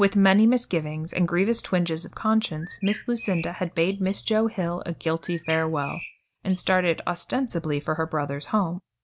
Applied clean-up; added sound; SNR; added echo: none; Bird; 16 dB; none.